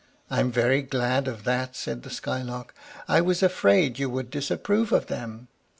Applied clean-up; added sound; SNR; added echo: none; none; none; none.